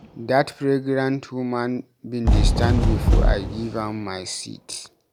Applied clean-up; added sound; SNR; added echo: none; Fireworks; -3 dB; none.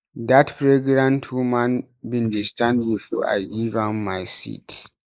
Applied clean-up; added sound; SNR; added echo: neural mask model Resemble Enhance denoiser.